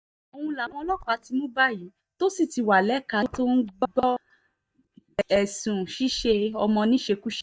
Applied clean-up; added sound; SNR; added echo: neural mask model DeepFilterNet 3.